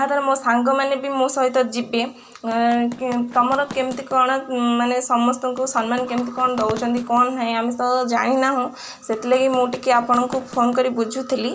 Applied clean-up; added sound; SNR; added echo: none; Run; 18 dB; none.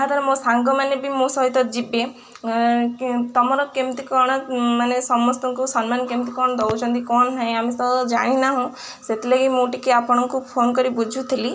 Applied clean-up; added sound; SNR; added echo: none; none; none; none.